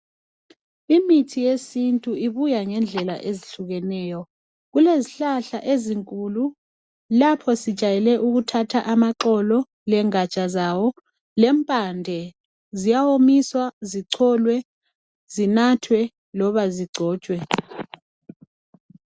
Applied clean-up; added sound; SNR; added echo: none; none; none; none.